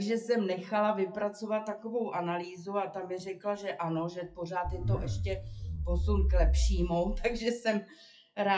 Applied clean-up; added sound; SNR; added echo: classical method WPE with log-MMSE.